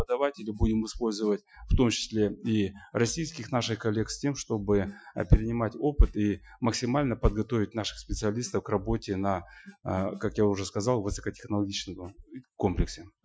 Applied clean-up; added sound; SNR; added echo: classical method Wiener filter.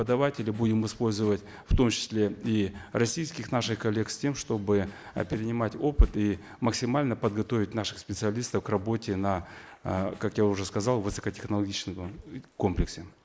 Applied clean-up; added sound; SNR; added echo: neural mask model Resemble Enhance denoiser.